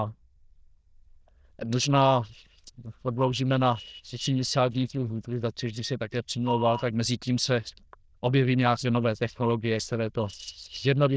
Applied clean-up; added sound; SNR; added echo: neural diffusion model UNIVERSE++.